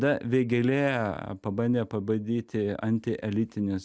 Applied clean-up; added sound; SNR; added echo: none; none; none; none.